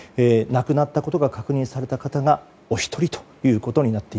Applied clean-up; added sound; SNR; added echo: none; none; none; none.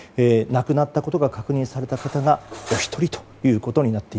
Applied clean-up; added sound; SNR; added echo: none; Cutlery, silverware; 16 dB; none.